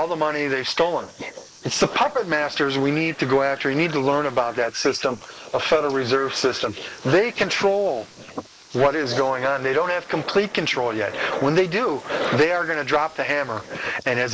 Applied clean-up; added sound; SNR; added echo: neural mask model Resemble Enhance denoiser.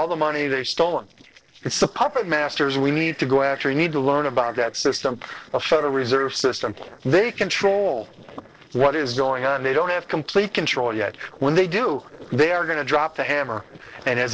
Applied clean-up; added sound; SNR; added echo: neural separator model SepFormer DNS4.